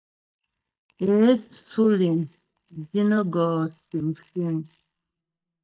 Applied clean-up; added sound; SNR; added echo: neural mask model DeepFilterNet 3.